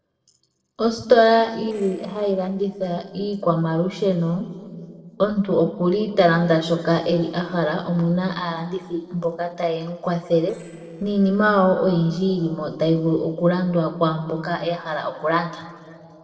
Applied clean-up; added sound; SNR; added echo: neural separator model SepFormer DNS4.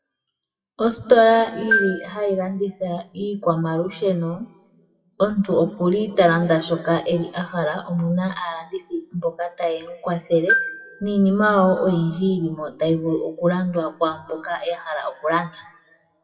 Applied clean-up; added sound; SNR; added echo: classical method WPE with log-MMSE.